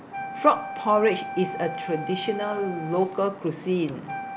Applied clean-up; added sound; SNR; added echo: none; Wind instrument, woodwind instrument; 10 dB; none.